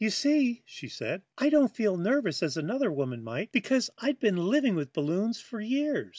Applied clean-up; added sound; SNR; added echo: none; none; none; none.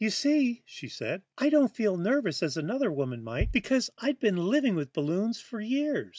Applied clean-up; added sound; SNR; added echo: neural mask model RNNoise.